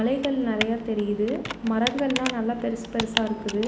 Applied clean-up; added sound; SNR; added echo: none; Computer keyboard; 8 dB; none.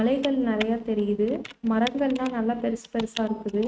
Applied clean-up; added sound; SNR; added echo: neural mask model RNNoise.